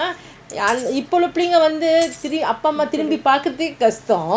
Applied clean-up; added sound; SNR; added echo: none; Coin (dropping); 19 dB; none.